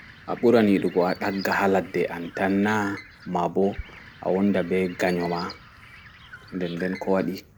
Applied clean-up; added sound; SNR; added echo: none; Bird; 18 dB; none.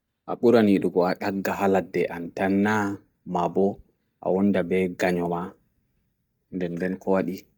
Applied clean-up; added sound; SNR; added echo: neural mask model DeepFilterNet 3.